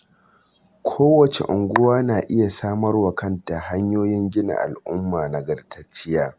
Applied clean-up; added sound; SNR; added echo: none; none; none; none.